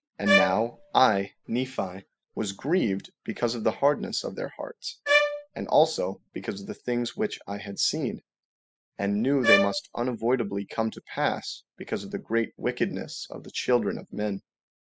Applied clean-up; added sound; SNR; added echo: classical method spectral subtraction.